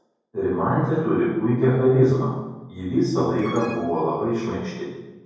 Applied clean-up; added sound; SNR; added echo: none; Alarm; 18 dB; reverberation time 1.3 s.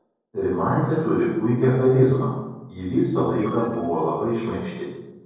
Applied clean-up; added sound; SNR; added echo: neural separator model SepFormer DNS4.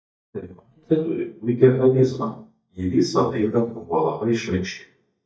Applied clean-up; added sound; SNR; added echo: neural mask model DeepFilterNet 3.